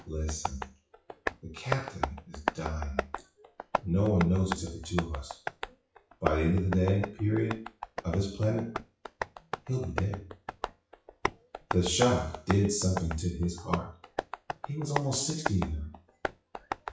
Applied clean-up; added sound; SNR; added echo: classical method WPE with log-MMSE.